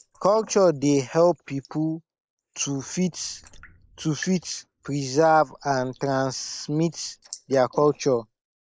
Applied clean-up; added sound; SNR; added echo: neural mask model Resemble Enhance denoiser.